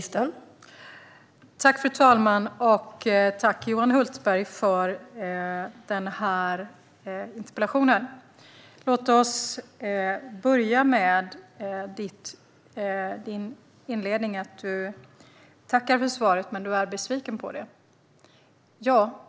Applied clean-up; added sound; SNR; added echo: none; none; none; none.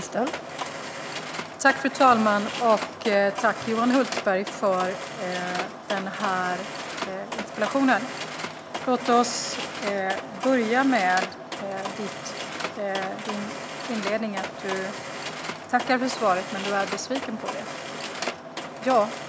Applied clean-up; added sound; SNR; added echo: none; Mechanisms; 7 dB; none.